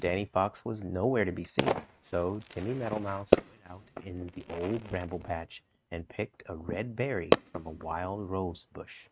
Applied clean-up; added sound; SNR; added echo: neural mask model RNNoise.